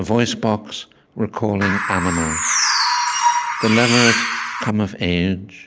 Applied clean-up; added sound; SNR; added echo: none; Bird; -2 dB; none.